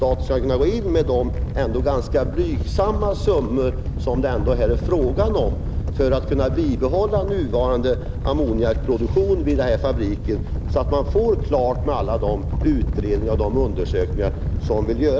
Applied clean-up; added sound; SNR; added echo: none; Animal; 2 dB; none.